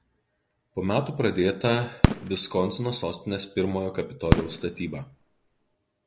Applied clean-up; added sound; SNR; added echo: none; Fireworks; -1 dB; none.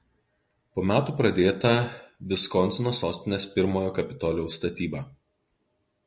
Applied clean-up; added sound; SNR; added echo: none; none; none; none.